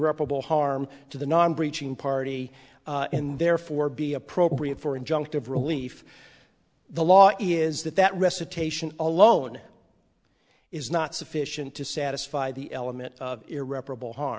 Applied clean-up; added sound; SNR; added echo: none; Breathing; 6 dB; none.